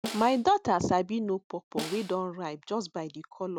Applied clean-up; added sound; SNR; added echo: none; Snare drum; 13 dB; none.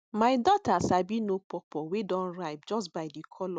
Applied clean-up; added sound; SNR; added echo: none; none; none; none.